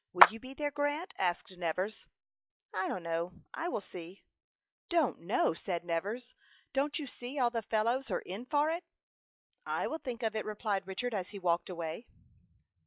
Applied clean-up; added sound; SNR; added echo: classical method log-MMSE.